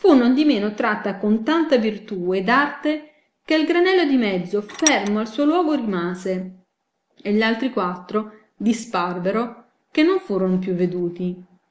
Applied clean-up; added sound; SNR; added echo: none; Tools; 7 dB; none.